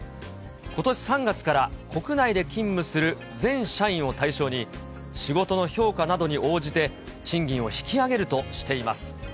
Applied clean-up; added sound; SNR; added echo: none; none; none; none.